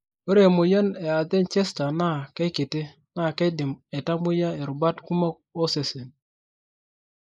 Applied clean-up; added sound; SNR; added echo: neural mask model Resemble Enhance denoiser.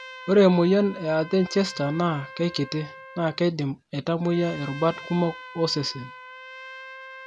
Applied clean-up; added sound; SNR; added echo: none; Trumpet; 17 dB; none.